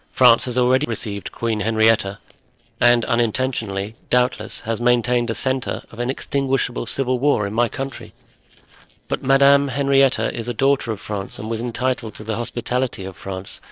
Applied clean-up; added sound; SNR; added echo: neural separator model SepFormer DNS4.